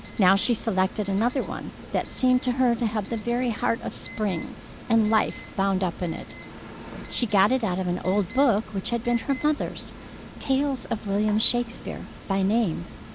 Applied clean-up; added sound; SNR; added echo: none; Alarm; 14 dB; none.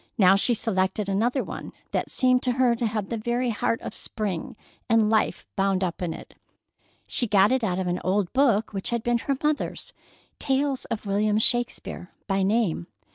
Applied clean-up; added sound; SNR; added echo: none; none; none; none.